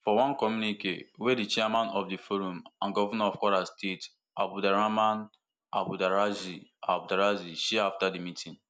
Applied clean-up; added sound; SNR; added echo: none; none; none; none.